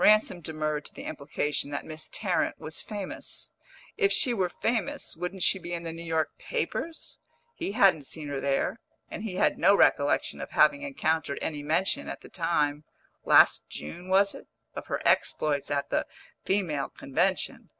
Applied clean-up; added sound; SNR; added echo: none; none; none; none.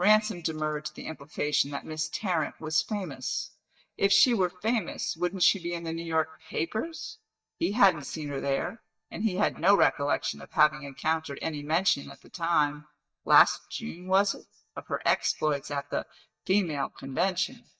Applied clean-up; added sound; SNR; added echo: neural mask model DeepFilterNet 3.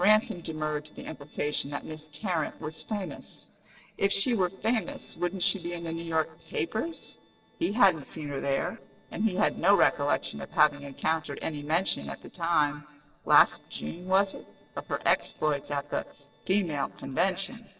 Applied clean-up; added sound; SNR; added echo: neural separator model SepFormer DNS4.